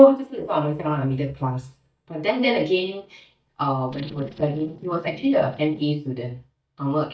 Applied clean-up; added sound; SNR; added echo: neural mask model DeepFilterNet 3.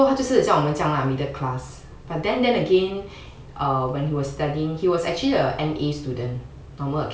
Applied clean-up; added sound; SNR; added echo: none; none; none; none.